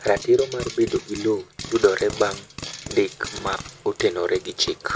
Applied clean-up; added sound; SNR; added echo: none; Frying (food); 13 dB; none.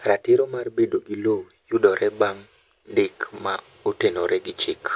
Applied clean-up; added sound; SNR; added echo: none; none; none; none.